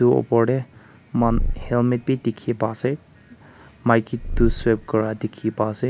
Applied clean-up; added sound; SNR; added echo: none; Purr; 4 dB; none.